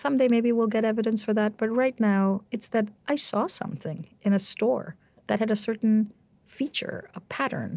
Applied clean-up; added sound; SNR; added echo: none; none; none; none.